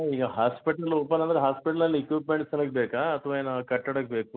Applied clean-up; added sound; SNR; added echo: none; none; none; none.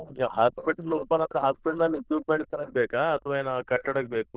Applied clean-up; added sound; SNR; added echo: neural diffusion model UNIVERSE++.